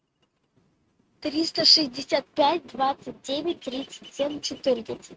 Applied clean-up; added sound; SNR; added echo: neural mask model RNNoise.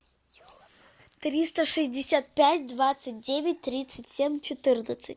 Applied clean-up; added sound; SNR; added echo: none; none; none; none.